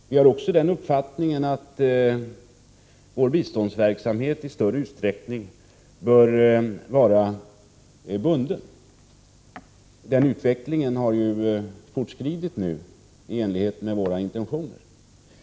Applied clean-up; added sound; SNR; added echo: none; none; none; none.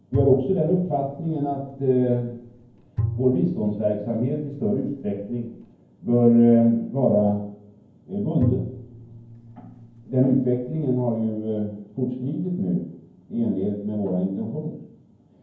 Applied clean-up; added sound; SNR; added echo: none; Bowed string instrument; 10 dB; reverberation time 0.9 s.